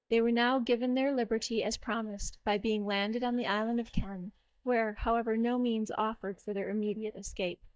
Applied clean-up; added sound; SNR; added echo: neural mask model DeepFilterNet 3.